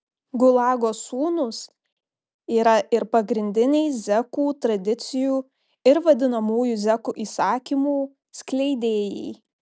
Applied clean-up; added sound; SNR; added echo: none; none; none; none.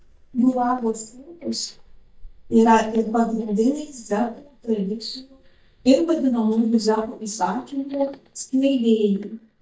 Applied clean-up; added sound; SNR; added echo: neural mask model DeepFilterNet 3.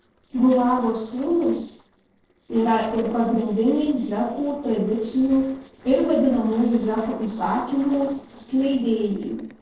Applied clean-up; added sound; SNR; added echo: neural separator model SepFormer DNS4.